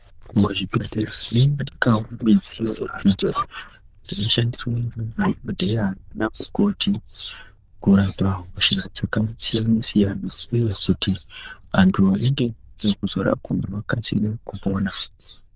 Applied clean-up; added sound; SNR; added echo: neural diffusion model UNIVERSE++.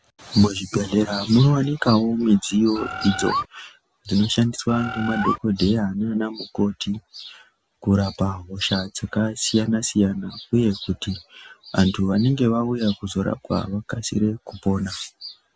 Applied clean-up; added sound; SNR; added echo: none; Bird; 5 dB; none.